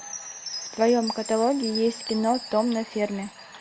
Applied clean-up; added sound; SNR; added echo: none; Chime; 12 dB; none.